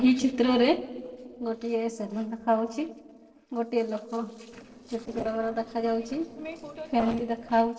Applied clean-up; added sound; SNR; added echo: neural separator model SepFormer DNS4.